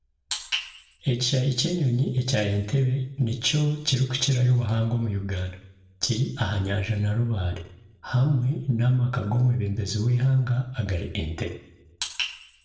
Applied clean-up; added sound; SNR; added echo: none; none; none; reverberation time 0.6 s.